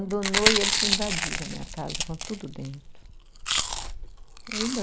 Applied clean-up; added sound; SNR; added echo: none; Chewing, mastication; -4 dB; none.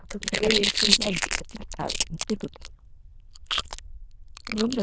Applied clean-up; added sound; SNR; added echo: neural diffusion model UNIVERSE++.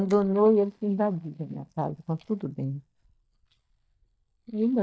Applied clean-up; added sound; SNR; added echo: neural mask model DeepFilterNet 3.